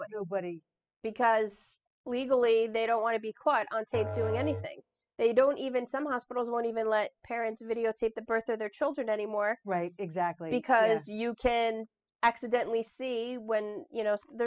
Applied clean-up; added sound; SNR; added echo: classical method spectral subtraction.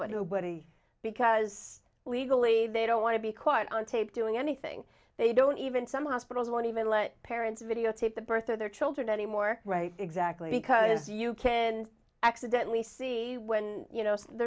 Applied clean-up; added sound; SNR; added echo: none; none; none; none.